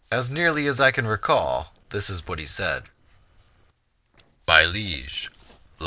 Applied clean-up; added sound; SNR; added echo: neural separator model SepFormer DNS4.